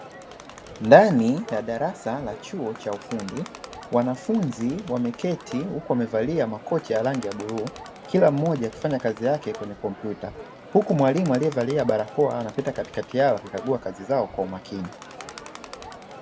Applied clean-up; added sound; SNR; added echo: none; Crowd; 17 dB; none.